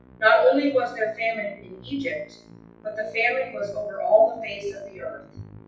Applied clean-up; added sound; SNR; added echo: classical method WPE with log-MMSE.